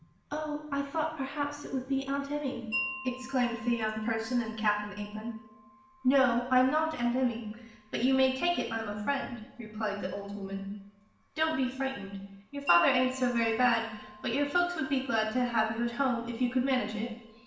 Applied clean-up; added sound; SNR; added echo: none; Wind chime; 16 dB; reverberation time 0.8 s.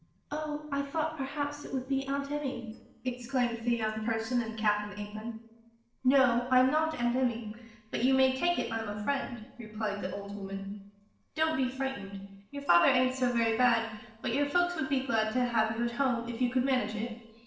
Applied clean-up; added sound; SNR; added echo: neural separator model SepFormer DNS4.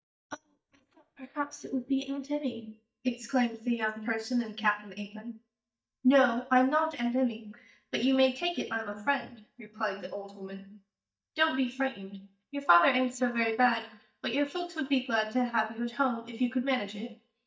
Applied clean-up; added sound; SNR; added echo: neural mask model DeepFilterNet 3.